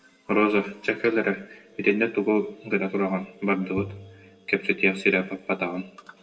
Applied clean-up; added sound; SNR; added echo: none; Tap; 14 dB; reverberation time 0.8 s.